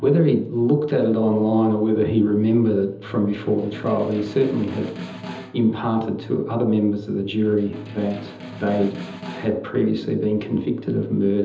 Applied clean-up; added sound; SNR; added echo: none; Snare drum; 16 dB; reverberation time 1.2 s.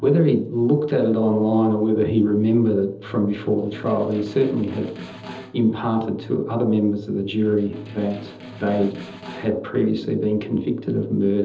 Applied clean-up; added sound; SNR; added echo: neural separator model SepFormer DNS4.